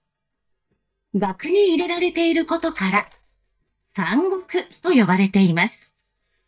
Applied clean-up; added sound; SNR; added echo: neural mask model DeepFilterNet 3.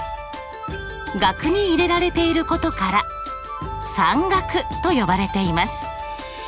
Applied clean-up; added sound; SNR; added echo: none; none; none; none.